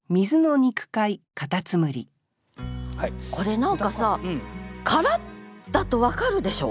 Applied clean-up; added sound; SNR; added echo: none; none; none; none.